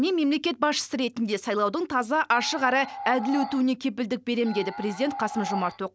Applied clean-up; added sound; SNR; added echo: none; Animal; 9 dB; none.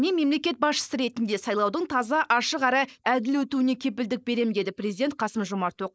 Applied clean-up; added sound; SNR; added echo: neural mask model Resemble Enhance denoiser.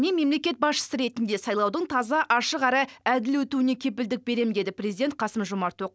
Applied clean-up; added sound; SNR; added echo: none; none; none; none.